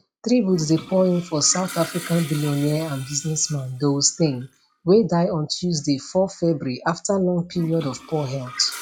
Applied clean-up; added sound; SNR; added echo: classical method log-MMSE.